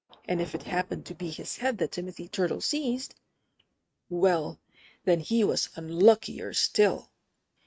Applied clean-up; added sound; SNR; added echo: neural mask model RNNoise.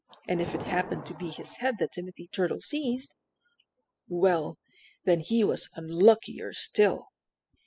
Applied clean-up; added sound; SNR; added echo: classical method spectral subtraction.